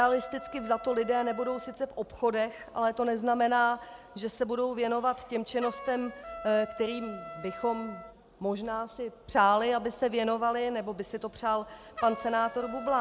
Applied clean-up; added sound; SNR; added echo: none; Trumpet; 16 dB; none.